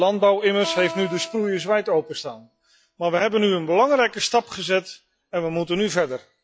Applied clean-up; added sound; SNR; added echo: classical method log-MMSE.